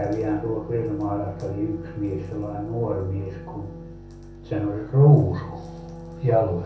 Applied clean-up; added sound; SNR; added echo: none; Wind instrument, woodwind instrument; 17 dB; reverberation time 0.5 s.